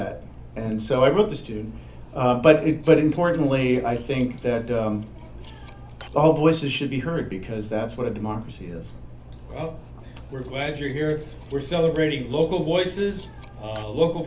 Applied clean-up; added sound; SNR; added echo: none; Cutlery, silverware; 17 dB; reverberation time 0.3 s.